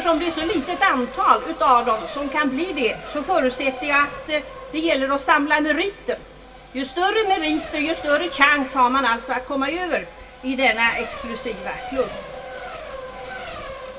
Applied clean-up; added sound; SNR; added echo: none; Race car, auto racing; 13 dB; reverberation time 0.2 s.